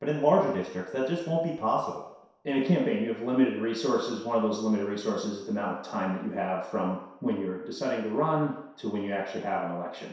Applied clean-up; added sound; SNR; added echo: none; none; none; reverberation time 0.7 s.